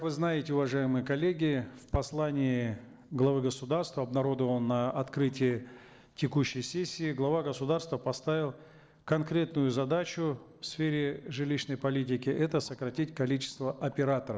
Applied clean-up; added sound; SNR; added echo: neural separator model SepFormer DNS4.